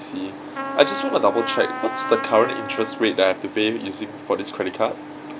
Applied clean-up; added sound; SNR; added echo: none; Trumpet; 8 dB; none.